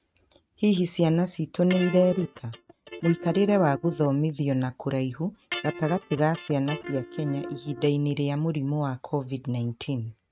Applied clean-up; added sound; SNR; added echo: neural mask model RNNoise.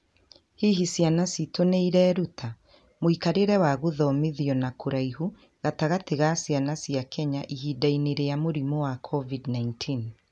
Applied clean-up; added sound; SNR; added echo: none; none; none; none.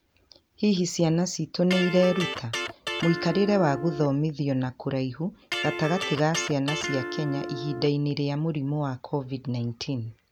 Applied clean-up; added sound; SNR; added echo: none; Electric guitar; 6 dB; none.